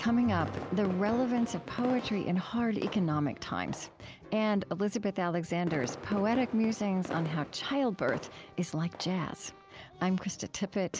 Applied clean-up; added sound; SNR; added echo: none; Fireworks; 14 dB; none.